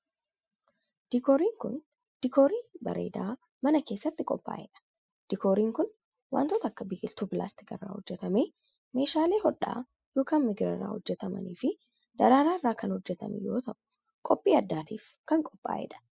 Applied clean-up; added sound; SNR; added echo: classical method spectral subtraction.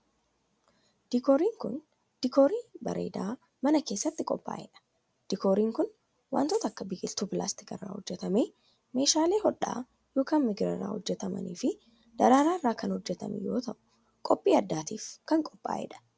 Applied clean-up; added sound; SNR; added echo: none; Rattle (instrument); 20 dB; none.